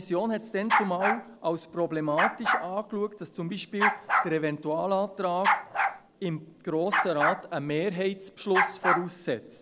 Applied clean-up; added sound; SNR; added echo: none; Bark; 1 dB; none.